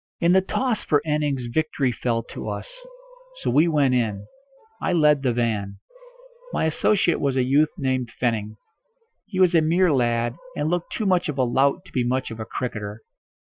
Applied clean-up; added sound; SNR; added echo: classical method Wiener filter.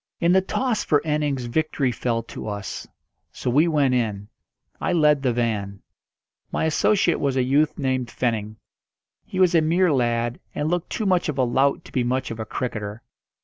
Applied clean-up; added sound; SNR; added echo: none; none; none; none.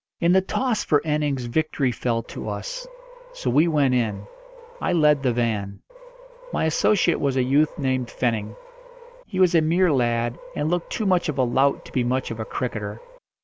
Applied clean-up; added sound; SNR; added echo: none; Thump, thud + Subway, metro, underground; 20 dB; none.